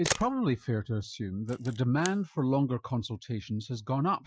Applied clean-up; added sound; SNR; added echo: classical method Wiener filter.